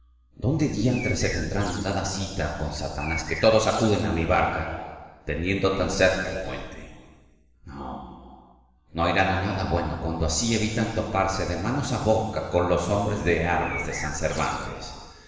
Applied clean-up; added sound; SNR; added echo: none; Bird; 12 dB; reverberation time 1.6 s.